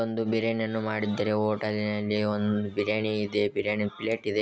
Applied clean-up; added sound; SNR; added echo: none; none; none; none.